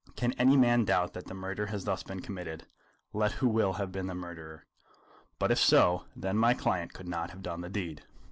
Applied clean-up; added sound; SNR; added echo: none; none; none; none.